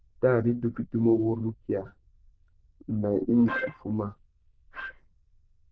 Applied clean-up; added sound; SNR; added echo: neural diffusion model UNIVERSE++.